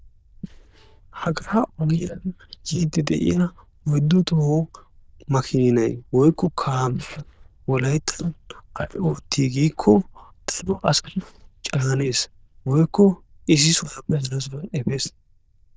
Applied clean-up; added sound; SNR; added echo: neural diffusion model UNIVERSE++.